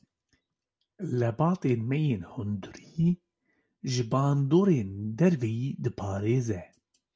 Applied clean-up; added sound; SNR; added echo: none; none; none; none.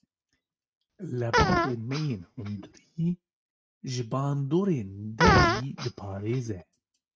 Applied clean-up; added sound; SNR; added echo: neural mask model RNNoise.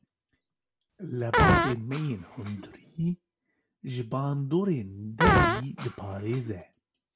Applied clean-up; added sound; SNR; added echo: none; Fart; -4 dB; none.